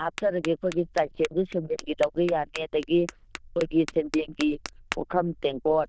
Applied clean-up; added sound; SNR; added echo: neural diffusion model UNIVERSE++.